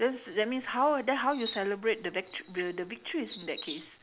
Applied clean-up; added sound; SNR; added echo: none; Chirp, tweet; 14 dB; none.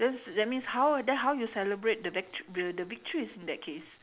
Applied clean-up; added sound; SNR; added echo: none; none; none; none.